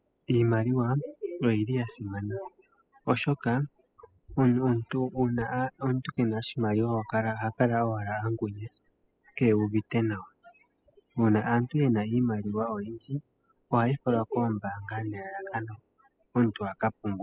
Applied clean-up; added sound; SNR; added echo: classical method spectral subtraction.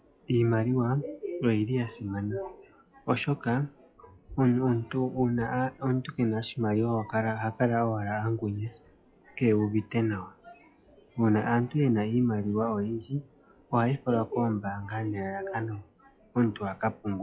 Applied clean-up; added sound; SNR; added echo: classical method log-MMSE.